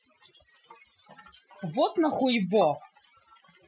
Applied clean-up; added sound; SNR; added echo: classical method Wiener filter.